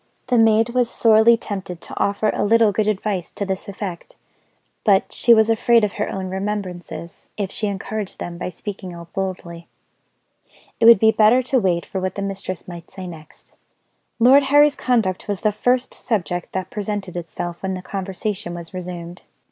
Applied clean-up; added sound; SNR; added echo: none; none; none; none.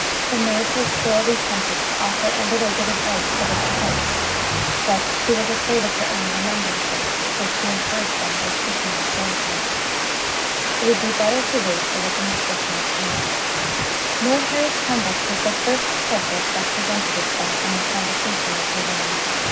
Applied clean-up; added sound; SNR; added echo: none; Water; -5 dB; reverberation time 0.4 s.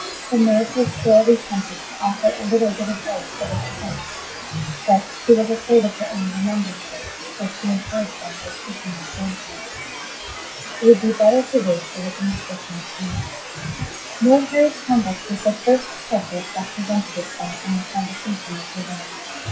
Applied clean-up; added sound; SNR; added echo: classical method WPE with log-MMSE.